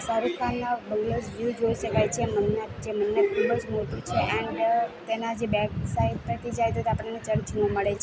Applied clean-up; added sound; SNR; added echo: none; none; none; none.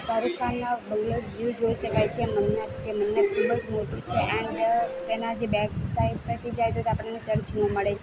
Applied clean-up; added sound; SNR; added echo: none; Subway, metro, underground / Doorbell; 13 dB; none.